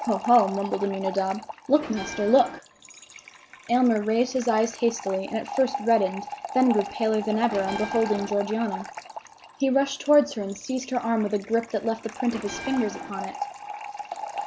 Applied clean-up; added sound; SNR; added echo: none; Bell + Fill (with liquid) / Trickle, dribble; 11 dB; none.